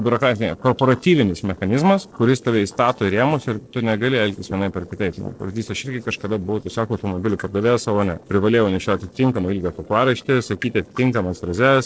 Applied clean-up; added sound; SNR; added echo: neural separator model SepFormer DNS4.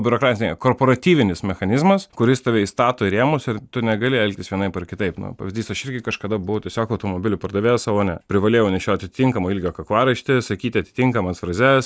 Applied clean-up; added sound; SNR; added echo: none; none; none; none.